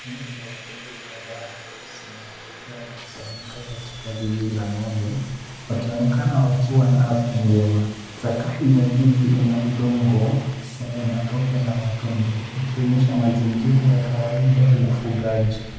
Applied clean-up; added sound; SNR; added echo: none; Subway, metro, underground; 18 dB; reverberation time 0.9 s.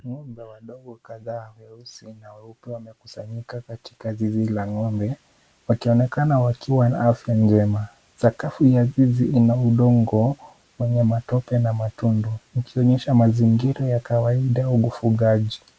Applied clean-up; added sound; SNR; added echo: none; none; none; none.